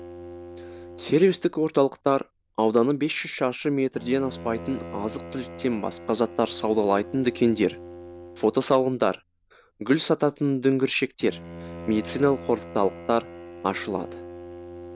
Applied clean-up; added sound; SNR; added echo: none; Bowed string instrument; 16 dB; none.